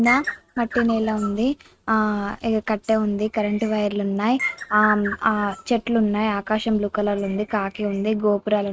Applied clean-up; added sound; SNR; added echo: neural mask model RNNoise.